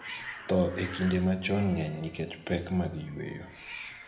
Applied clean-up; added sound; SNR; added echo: none; Hiss; 15 dB; reverberation time 0.9 s.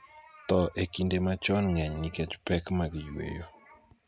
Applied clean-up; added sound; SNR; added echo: none; none; none; none.